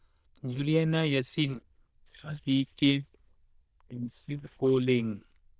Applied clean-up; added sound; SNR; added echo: neural diffusion model UNIVERSE++.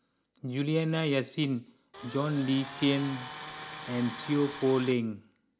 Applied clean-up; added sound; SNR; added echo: none; Tools; 12 dB; none.